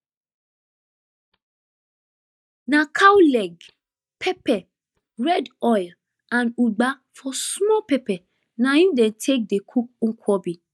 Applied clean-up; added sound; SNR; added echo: neural mask model DeepFilterNet 3.